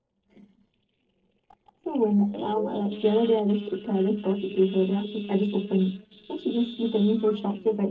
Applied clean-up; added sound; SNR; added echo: neural separator model SepFormer DNS4.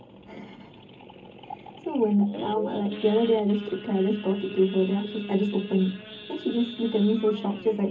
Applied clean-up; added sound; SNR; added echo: none; Idling / Sawing / Accelerating, revving, vroom; 14 dB; reverberation time 0.3 s.